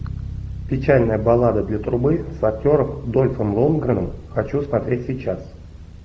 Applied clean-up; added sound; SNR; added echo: none; Bass guitar; 14 dB; none.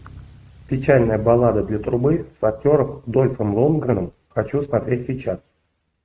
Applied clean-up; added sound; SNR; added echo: neural mask model RNNoise.